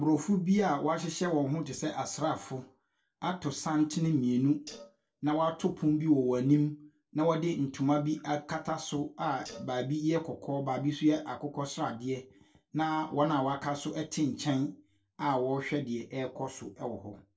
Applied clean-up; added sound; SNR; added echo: neural separator model SepFormer DNS4.